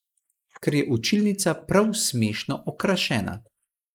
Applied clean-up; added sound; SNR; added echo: neural mask model Resemble Enhance denoiser.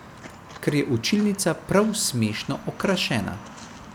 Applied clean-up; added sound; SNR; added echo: none; Walk, footsteps; 17 dB; none.